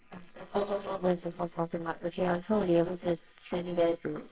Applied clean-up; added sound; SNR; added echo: neural separator model SepFormer WHAMR!.